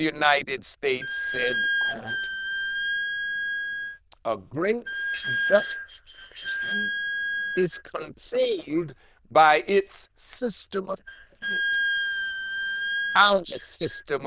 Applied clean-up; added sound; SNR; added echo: neural diffusion model UNIVERSE++.